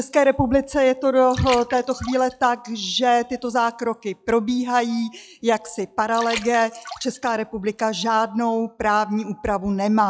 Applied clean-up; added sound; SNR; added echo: classical method log-MMSE.